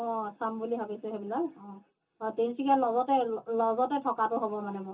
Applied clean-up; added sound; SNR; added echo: none; none; none; reverberation time 0.2 s.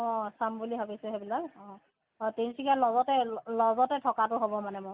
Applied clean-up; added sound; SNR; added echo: none; none; none; none.